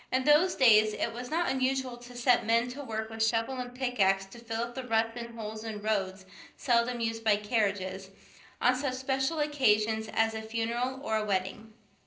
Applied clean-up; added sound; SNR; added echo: neural separator model SepFormer DNS4.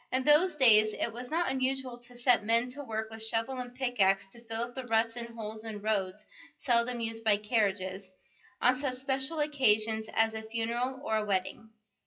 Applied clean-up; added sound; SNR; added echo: classical method WPE with log-MMSE.